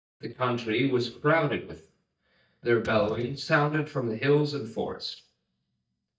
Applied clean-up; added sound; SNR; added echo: neural mask model DeepFilterNet 3.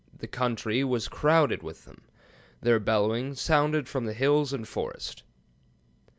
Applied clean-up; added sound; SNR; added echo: none; none; none; none.